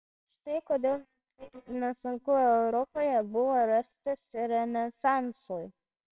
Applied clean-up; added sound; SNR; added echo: neural separator model SepFormer WHAMR!.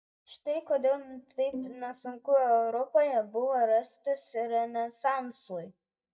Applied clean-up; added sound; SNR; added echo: neural mask model DeepFilterNet 3.